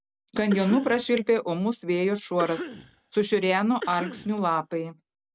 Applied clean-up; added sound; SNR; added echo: none; Cough; 14 dB; none.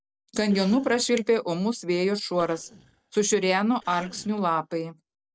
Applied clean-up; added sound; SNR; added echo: neural separator model SepFormer DNS4.